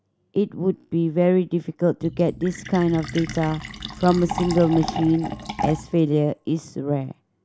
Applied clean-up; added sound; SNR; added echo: none; Fill (with liquid); 12 dB; none.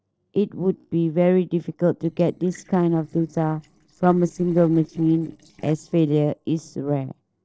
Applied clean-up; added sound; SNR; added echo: neural separator model SepFormer DNS4.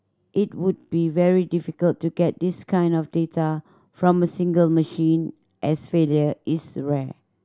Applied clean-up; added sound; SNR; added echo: none; none; none; none.